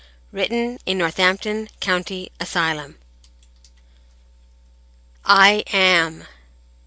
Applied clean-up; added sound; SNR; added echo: none; none; none; none.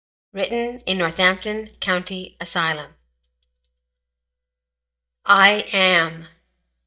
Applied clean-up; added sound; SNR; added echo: neural mask model DeepFilterNet 3.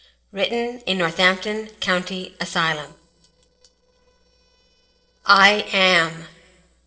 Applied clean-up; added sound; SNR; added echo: neural separator model SepFormer DNS4.